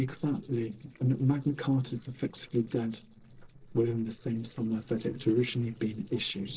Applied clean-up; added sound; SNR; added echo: neural separator model SepFormer DNS4.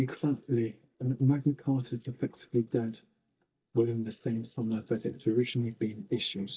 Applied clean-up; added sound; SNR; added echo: neural mask model DeepFilterNet 3.